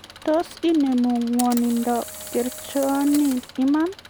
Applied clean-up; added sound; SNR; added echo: none; Engine + Camera; 16 dB; none.